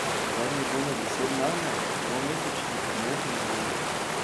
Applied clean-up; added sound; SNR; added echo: none; Water; -5 dB; none.